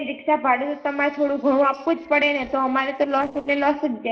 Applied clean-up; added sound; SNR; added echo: neural separator model SepFormer DNS4.